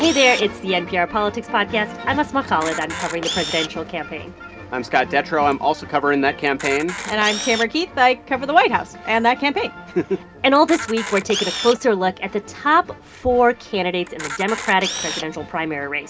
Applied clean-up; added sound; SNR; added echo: none; Camera; 12 dB; reverberation time 0.3 s.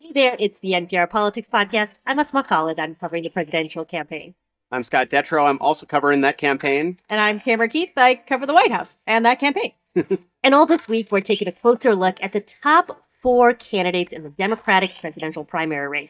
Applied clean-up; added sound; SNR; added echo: neural mask model DeepFilterNet 3.